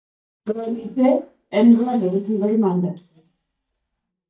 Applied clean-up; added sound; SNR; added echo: neural mask model DeepFilterNet 3.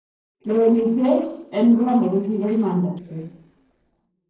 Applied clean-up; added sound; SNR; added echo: neural separator model SepFormer DNS4.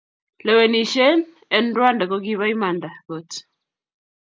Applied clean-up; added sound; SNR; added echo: none; none; none; none.